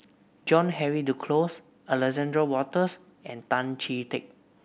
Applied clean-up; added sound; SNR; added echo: none; none; none; none.